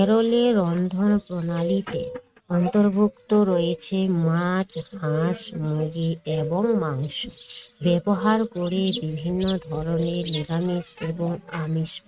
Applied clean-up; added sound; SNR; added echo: neural mask model RNNoise.